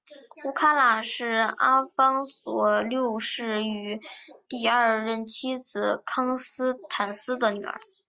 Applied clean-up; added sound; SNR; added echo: none; none; none; none.